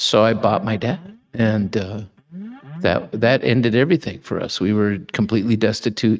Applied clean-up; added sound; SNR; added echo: neural mask model RNNoise.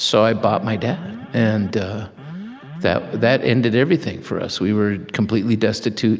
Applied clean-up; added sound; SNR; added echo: none; Alarm; 14 dB; none.